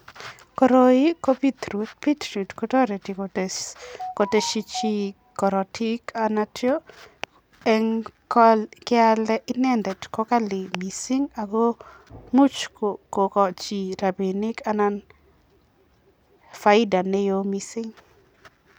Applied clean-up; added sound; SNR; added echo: none; none; none; none.